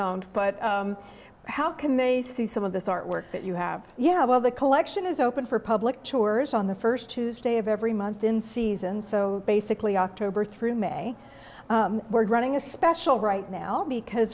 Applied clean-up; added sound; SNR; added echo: none; none; none; none.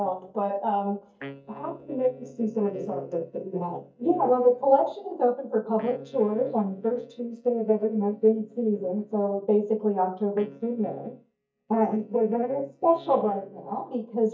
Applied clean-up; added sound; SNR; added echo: neural mask model DeepFilterNet 3.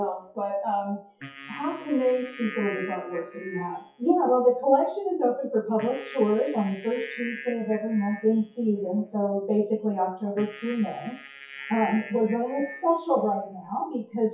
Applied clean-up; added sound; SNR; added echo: classical method WPE with log-MMSE.